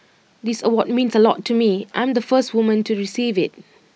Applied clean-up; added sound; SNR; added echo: none; none; none; none.